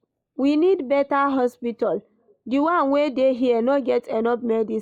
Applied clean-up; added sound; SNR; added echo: neural mask model Resemble Enhance denoiser.